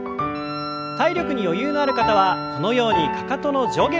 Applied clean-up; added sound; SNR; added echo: none; Wind instrument, woodwind instrument; 12 dB; none.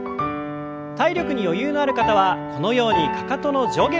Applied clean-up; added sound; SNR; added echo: none; none; none; none.